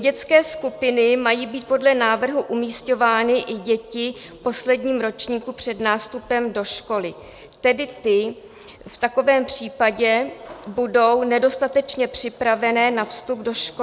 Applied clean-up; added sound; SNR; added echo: none; none; none; none.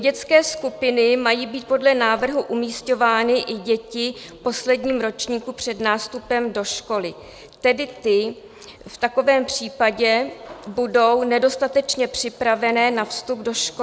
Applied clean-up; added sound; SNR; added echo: none; Drip / Water; 19 dB; none.